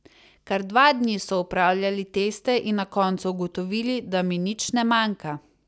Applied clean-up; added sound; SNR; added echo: none; none; none; none.